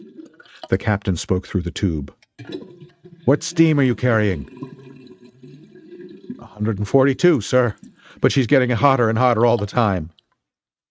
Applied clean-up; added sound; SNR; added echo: neural mask model RNNoise.